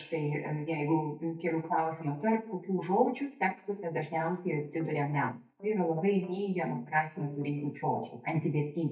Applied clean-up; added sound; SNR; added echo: neural mask model DeepFilterNet 3.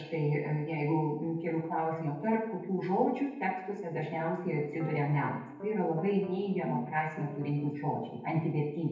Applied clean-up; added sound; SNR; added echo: neural separator model SepFormer DNS4.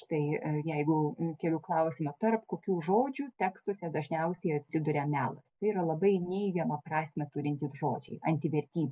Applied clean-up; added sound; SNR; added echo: none; none; none; none.